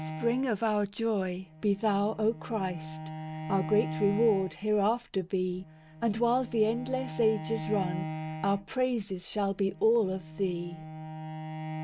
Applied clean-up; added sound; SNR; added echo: none; Bowed string instrument; 10 dB; none.